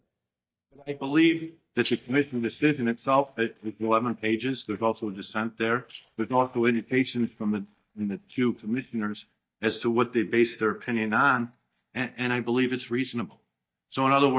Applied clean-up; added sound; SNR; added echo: neural mask model DeepFilterNet 3.